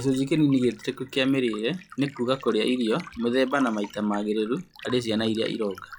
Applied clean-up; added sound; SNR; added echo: classical method log-MMSE.